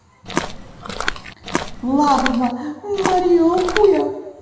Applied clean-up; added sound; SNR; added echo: none; Walk, footsteps; 7 dB; reverberation time 1.1 s.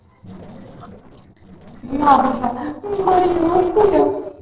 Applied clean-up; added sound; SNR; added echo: neural separator model SepFormer DNS4.